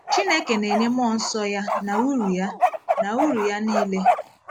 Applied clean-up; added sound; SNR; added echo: none; Bark; 1 dB; none.